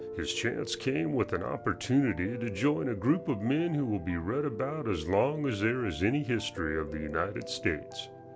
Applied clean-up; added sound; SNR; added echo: none; Piano; 12 dB; none.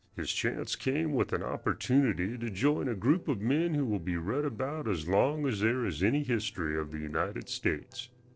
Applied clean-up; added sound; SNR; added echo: neural separator model SepFormer DNS4.